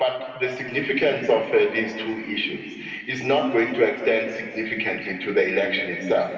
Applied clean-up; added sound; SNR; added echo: none; none; none; reverberation time 2.8 s.